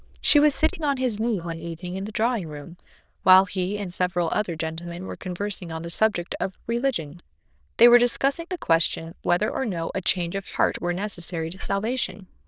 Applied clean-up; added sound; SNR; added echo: neural diffusion model UNIVERSE++.